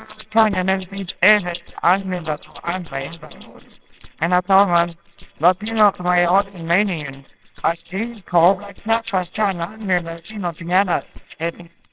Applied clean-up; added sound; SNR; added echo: neural separator model SepFormer WHAMR!.